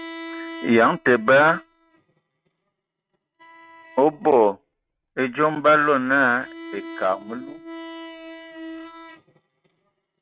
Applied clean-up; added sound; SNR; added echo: neural mask model RNNoise.